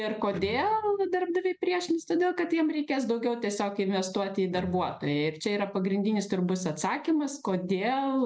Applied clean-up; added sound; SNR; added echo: none; Electric guitar; 18 dB; none.